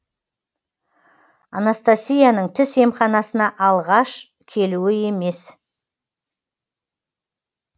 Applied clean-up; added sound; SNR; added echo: none; none; none; none.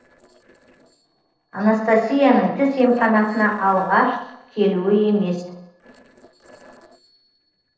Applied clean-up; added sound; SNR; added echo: neural separator model SepFormer DNS4.